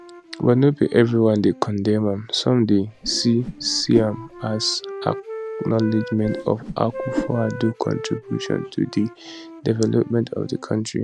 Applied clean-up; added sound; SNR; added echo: none; Whoosh, swoosh, swish + Wind instrument, woodwind instrument; 13 dB; none.